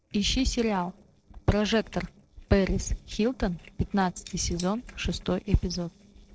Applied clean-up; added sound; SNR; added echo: neural separator model SepFormer DNS4.